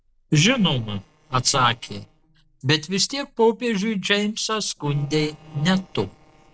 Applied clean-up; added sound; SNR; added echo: neural separator model SepFormer DNS4.